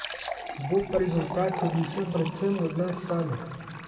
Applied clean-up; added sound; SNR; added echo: none; Fill (with liquid); 10 dB; reverberation time 1.7 s.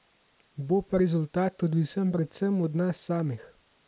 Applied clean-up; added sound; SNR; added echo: none; none; none; none.